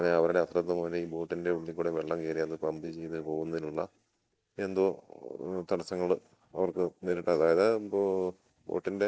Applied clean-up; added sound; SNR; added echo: none; none; none; none.